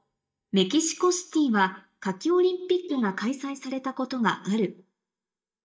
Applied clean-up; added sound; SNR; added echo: neural mask model DeepFilterNet 3.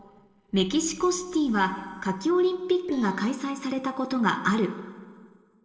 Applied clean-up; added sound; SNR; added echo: neural separator model SepFormer DNS4.